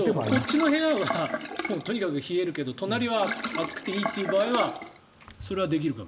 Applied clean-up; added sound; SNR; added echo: none; Sink (filling or washing); 8 dB; none.